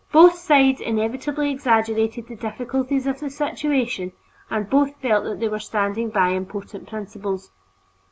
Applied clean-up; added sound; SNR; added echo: none; none; none; none.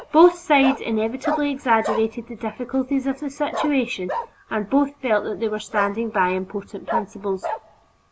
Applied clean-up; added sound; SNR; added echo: none; Bark; 10 dB; none.